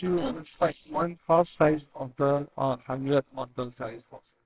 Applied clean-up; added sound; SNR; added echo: neural separator model SepFormer WHAMR!.